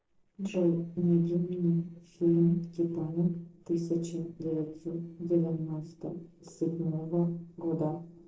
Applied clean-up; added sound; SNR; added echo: neural separator model SepFormer DNS4.